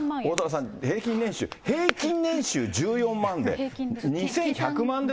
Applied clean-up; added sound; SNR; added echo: none; Crackle; 14 dB; none.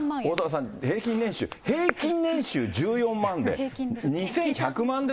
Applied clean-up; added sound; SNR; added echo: neural mask model Resemble Enhance denoiser.